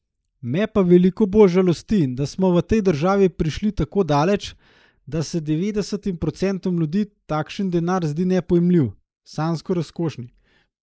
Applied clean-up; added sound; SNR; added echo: neural mask model Resemble Enhance denoiser.